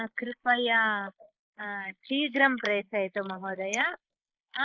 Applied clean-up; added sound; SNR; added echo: neural mask model Resemble Enhance denoiser.